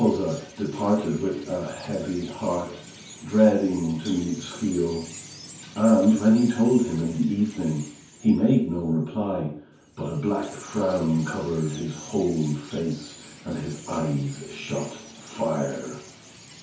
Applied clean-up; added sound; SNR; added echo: none; Chirp, tweet; 19 dB; reverberation time 0.6 s.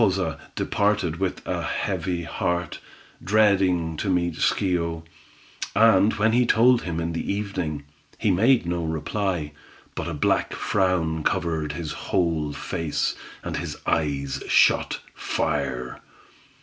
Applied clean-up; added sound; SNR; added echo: none; none; none; none.